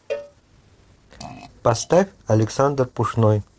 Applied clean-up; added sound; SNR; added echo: neural separator model SepFormer DNS4.